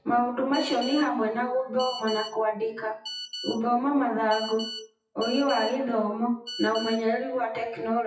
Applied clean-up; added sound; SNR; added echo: classical method WPE with log-MMSE.